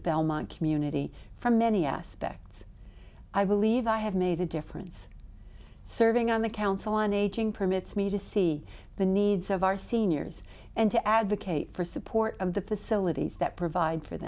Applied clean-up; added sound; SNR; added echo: none; none; none; none.